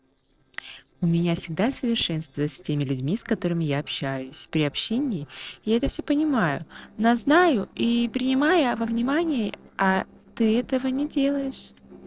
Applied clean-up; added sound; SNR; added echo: neural separator model SepFormer DNS4.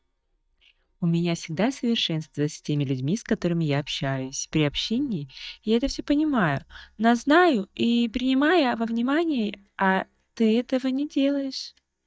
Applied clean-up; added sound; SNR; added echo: neural mask model DeepFilterNet 3.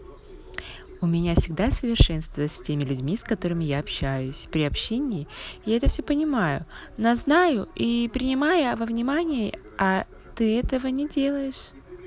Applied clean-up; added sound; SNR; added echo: none; none; none; none.